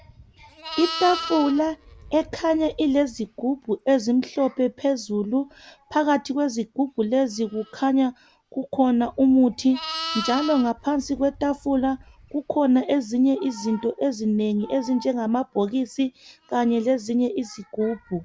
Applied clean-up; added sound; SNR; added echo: none; Livestock, farm animals, working animals; 16 dB; none.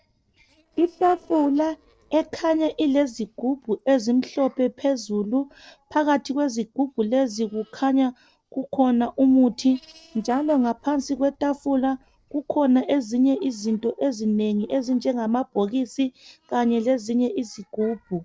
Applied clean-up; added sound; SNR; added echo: neural separator model SepFormer DNS4.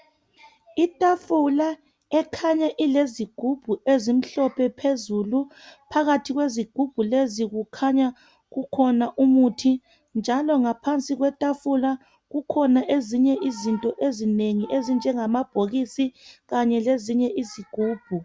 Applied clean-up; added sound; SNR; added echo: none; none; none; none.